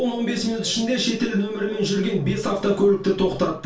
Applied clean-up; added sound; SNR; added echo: none; none; none; reverberation time 0.3 s.